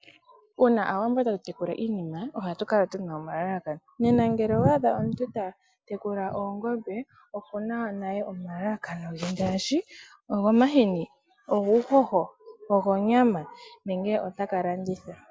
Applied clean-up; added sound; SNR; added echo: none; none; none; none.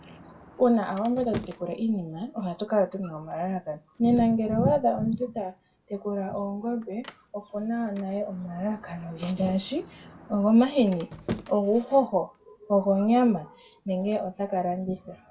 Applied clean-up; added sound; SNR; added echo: none; Sliding door; 18 dB; reverberation time 0.2 s.